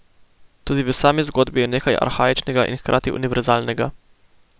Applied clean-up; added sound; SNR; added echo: none; none; none; none.